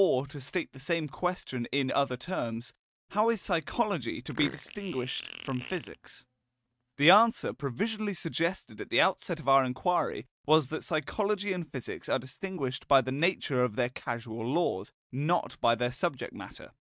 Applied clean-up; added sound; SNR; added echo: neural mask model RNNoise.